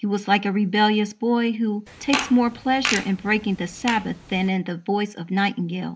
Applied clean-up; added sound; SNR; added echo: none; Fart; 8 dB; none.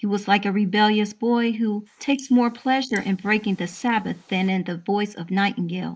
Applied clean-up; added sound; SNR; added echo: neural mask model Resemble Enhance denoiser.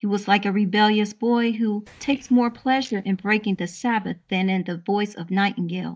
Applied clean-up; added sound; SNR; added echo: neural mask model DeepFilterNet 3.